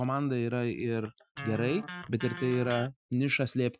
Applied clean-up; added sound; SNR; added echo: classical method Wiener filter.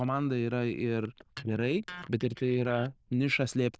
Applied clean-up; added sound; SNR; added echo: neural diffusion model UNIVERSE++.